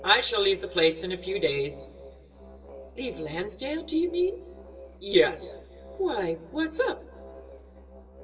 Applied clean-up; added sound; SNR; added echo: none; Musical instrument; 18 dB; reverberation time 2.2 s.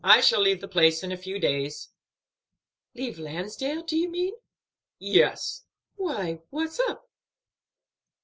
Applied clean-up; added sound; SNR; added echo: none; none; none; none.